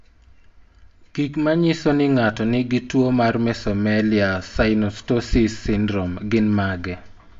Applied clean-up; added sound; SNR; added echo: none; none; none; reverberation time 0.3 s.